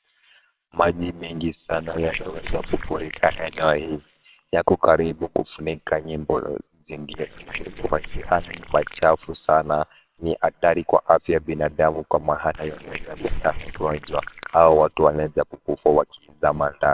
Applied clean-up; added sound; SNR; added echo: neural separator model SepFormer WHAMR!.